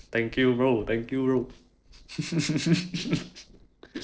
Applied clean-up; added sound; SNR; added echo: neural separator model SepFormer DNS4.